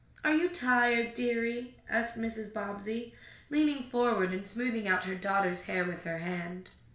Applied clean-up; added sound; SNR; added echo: none; none; none; reverberation time 0.5 s.